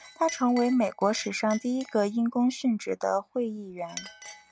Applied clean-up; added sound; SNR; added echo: none; Chink, clink; 18 dB; none.